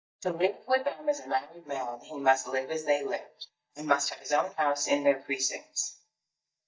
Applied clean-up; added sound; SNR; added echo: neural mask model DeepFilterNet 3.